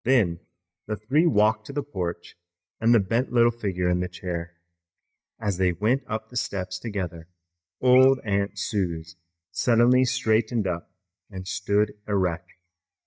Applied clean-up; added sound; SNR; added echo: neural mask model DeepFilterNet 3.